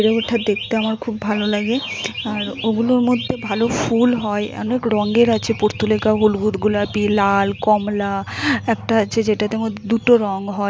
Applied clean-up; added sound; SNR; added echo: none; none; none; none.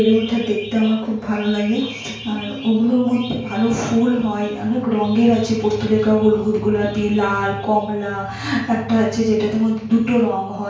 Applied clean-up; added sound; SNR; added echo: none; none; none; reverberation time 0.5 s.